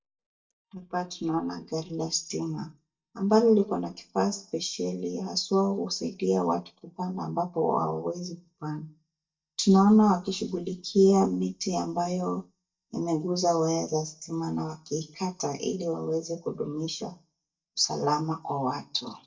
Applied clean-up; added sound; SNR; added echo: neural mask model DeepFilterNet 3.